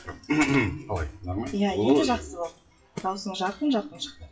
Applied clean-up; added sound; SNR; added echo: classical method WPE with log-MMSE.